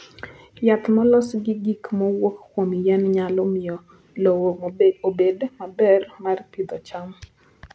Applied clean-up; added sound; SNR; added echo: none; none; none; none.